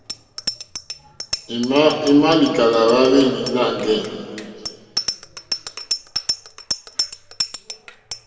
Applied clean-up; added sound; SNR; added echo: none; Bicycle bell; 10 dB; reverberation time 2.1 s.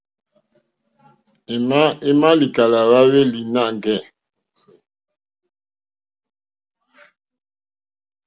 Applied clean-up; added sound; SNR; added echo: none; none; none; none.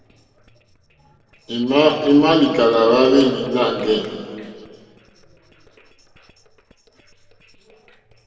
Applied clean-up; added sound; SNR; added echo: neural separator model SepFormer DNS4.